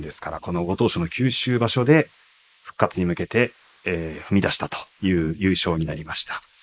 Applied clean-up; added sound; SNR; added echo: neural mask model Resemble Enhance denoiser.